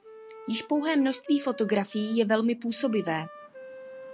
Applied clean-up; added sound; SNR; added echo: none; Wind instrument, woodwind instrument; 17 dB; none.